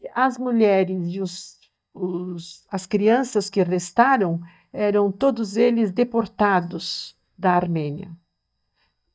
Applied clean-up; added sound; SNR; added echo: neural mask model DeepFilterNet 3.